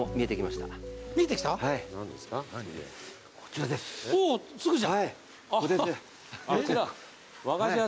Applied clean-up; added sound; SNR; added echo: none; none; none; none.